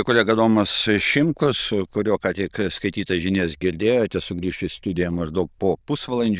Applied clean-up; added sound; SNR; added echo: neural diffusion model UNIVERSE++.